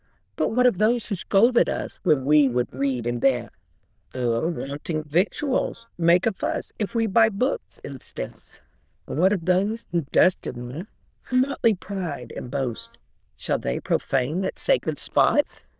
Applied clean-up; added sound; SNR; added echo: neural diffusion model UNIVERSE++.